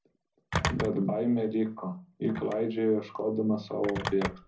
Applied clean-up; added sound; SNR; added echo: none; Telephone; 8 dB; reverberation time 0.4 s.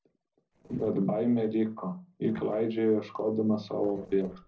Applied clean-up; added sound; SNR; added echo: neural separator model SepFormer DNS4.